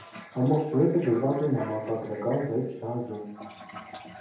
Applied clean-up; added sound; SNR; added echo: none; Toilet flush; 18 dB; reverberation time 0.7 s.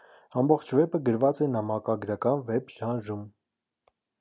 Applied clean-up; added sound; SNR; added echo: none; none; none; none.